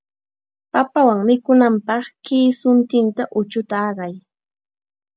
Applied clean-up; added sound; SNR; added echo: none; none; none; none.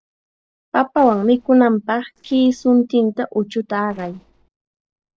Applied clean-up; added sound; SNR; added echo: neural separator model SepFormer DNS4.